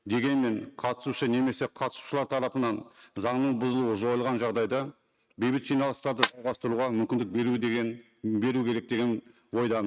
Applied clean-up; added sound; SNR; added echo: neural mask model RNNoise.